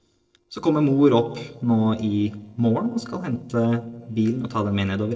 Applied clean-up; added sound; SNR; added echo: neural separator model SepFormer DNS4.